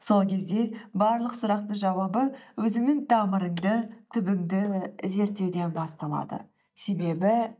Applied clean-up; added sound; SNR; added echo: neural mask model DeepFilterNet 3.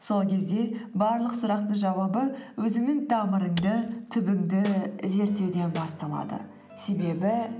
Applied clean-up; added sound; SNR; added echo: none; Shatter / Crushing + Snare drum; 18 dB; none.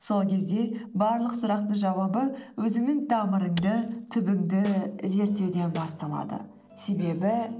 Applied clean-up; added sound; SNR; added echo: neural separator model SepFormer DNS4.